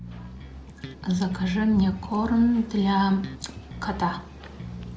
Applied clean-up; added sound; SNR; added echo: none; Bass guitar; 15 dB; none.